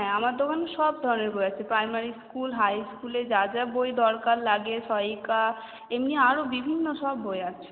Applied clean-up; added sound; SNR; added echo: none; none; none; none.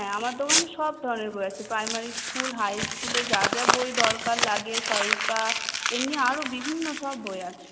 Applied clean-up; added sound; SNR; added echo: none; Crumpling, crinkling; -1 dB; none.